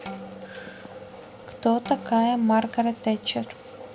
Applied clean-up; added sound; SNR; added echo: none; Bowed string instrument; 18 dB; none.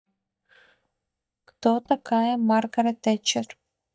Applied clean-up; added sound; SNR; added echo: neural mask model DeepFilterNet 3.